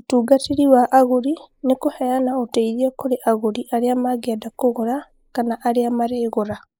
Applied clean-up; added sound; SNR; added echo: neural mask model Resemble Enhance denoiser.